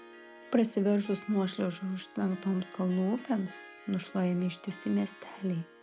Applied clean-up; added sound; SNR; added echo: none; Harp; 19 dB; none.